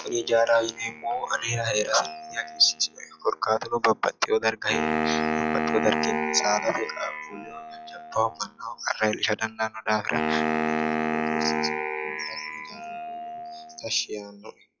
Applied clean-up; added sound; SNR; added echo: classical method log-MMSE.